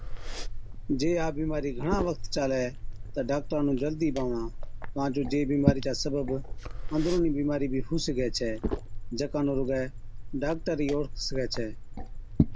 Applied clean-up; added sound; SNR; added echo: none; Liquid; 2 dB; none.